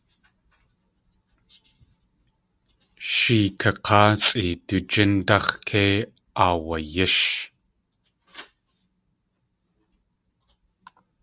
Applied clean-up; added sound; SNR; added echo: none; none; none; none.